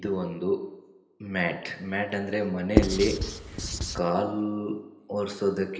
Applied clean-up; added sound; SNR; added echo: none; Writing; -2 dB; reverberation time 1.4 s.